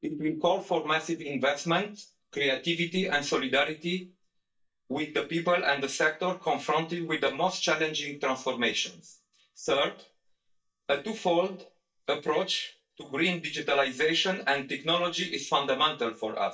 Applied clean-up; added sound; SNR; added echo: neural mask model DeepFilterNet 3.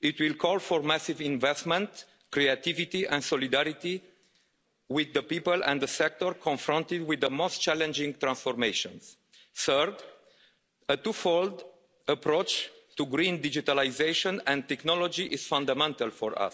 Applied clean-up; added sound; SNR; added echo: none; none; none; none.